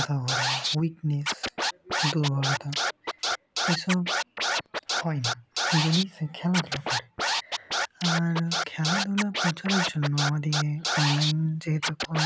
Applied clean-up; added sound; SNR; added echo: none; Scratching (performance technique); 1 dB; none.